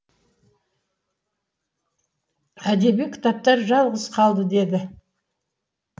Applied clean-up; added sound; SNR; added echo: none; none; none; none.